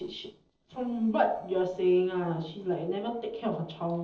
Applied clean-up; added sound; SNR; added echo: neural separator model SepFormer DNS4.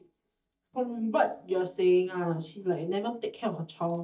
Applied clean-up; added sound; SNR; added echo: neural mask model DeepFilterNet 3.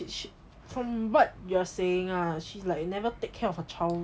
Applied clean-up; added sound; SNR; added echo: none; none; none; none.